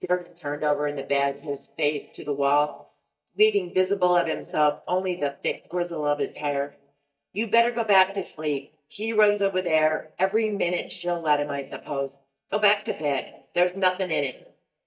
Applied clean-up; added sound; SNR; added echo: neural mask model DeepFilterNet 3.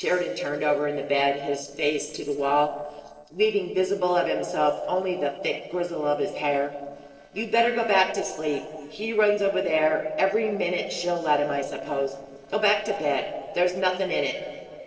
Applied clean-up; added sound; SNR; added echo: neural separator model SepFormer DNS4.